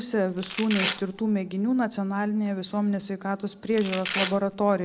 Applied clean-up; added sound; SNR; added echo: none; Domestic sounds, home sounds; 7 dB; none.